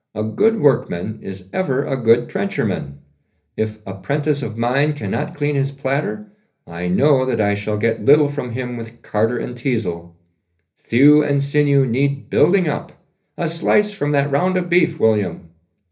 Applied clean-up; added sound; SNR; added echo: none; none; none; reverberation time 0.3 s.